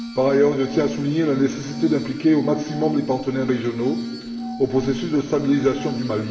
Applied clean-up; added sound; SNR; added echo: none; Glass; 9 dB; reverberation time 1.9 s.